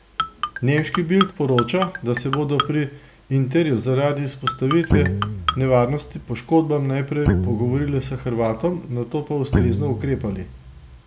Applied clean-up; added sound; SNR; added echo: none; Marimba, xylophone + Guitar; 3 dB; none.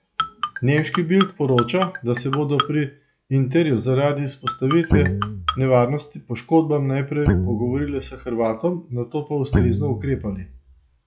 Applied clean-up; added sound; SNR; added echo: classical method log-MMSE.